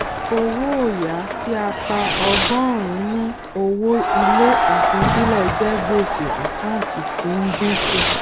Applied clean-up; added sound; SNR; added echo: none; Fireworks + Crowd; -1 dB; none.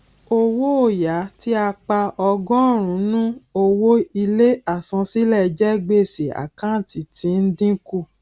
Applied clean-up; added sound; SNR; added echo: none; none; none; none.